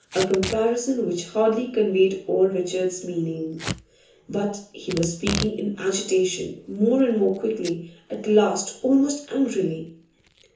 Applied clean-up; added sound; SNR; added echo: none; Packing tape, duct tape / Tearing; 15 dB; reverberation time 0.6 s.